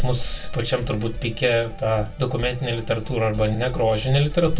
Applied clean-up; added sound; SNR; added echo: none; none; none; reverberation time 0.2 s.